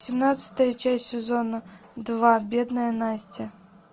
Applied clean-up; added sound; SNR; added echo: none; none; none; none.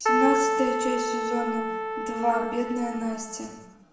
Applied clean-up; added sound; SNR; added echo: none; Keyboard (musical); -1 dB; reverberation time 0.7 s.